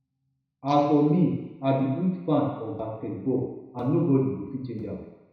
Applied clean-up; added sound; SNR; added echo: none; none; none; reverberation time 1.0 s.